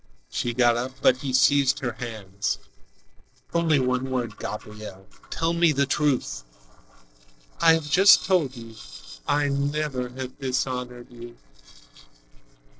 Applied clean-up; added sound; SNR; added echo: neural separator model SepFormer DNS4.